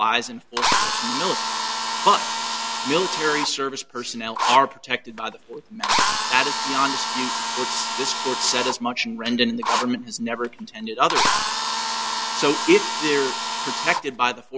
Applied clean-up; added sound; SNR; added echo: none; Drill; 1 dB; none.